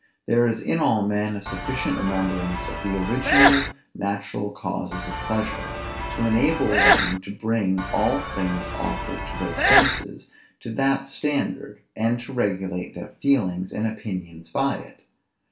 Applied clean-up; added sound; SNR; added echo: none; Sneeze / Church bell; -1 dB; reverberation time 0.3 s.